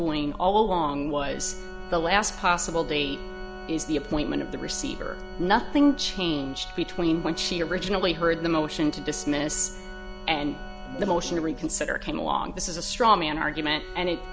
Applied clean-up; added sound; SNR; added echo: none; Organ + Wind instrument, woodwind instrument; 15 dB; none.